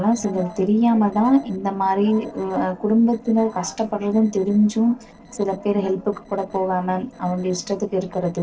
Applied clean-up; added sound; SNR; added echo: neural separator model SepFormer DNS4.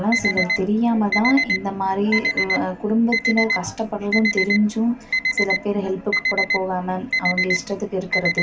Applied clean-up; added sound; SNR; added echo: none; Alarm; 2 dB; reverberation time 0.2 s.